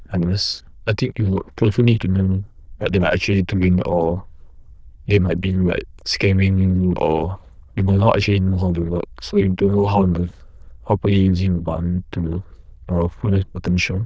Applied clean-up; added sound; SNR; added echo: neural diffusion model UNIVERSE++.